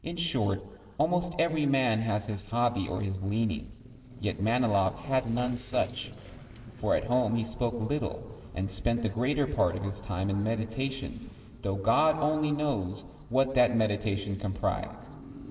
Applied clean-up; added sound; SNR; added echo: neural separator model SepFormer DNS4.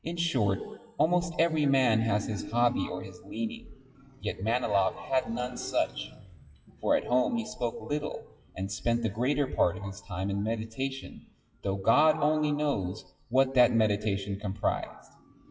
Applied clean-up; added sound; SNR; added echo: classical method WPE with log-MMSE.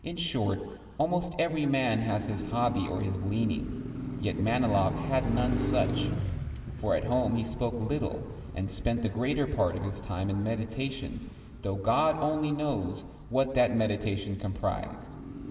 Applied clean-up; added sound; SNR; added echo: none; Car passing by; 8 dB; reverberation time 2.4 s.